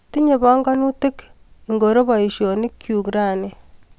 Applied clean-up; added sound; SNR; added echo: none; none; none; none.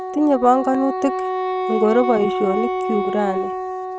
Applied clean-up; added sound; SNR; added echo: neural mask model RNNoise.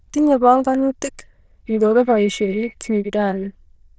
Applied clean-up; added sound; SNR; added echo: neural diffusion model UNIVERSE++.